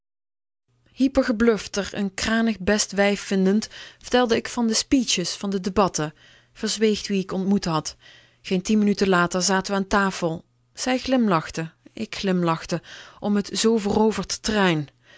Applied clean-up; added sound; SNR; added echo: none; none; none; none.